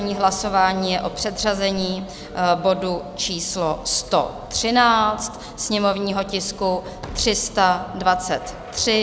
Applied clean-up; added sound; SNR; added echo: none; none; none; none.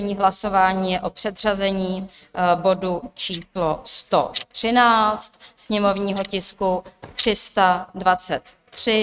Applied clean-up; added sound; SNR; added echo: neural mask model RNNoise.